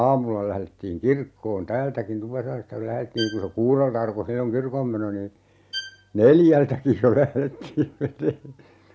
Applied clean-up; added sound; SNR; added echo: none; Bowed string instrument; 15 dB; none.